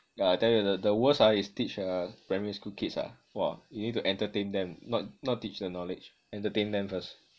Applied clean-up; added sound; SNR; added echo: none; none; none; none.